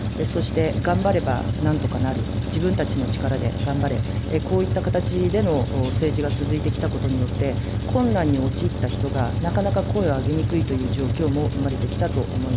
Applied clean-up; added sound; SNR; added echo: none; Truck + Tambourine; -1 dB; none.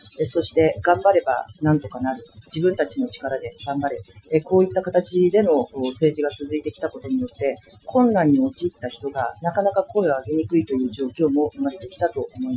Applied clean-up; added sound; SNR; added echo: classical method Wiener filter.